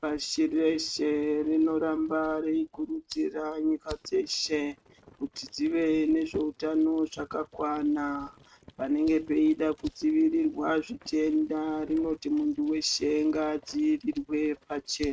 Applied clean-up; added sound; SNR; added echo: neural mask model RNNoise.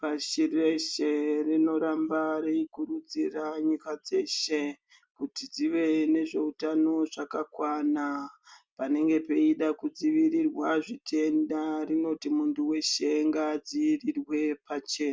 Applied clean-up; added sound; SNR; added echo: none; none; none; none.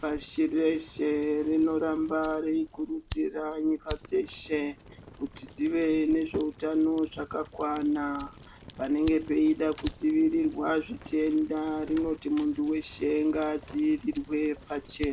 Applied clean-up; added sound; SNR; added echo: none; Fire + Fire; 16 dB; none.